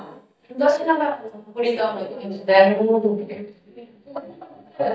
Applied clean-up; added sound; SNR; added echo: neural mask model DeepFilterNet 3.